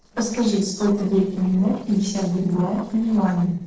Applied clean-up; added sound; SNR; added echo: neural separator model SepFormer DNS4.